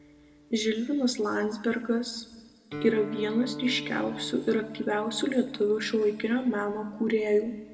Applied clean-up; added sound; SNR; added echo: none; Guitar; 14 dB; reverberation time 1.0 s.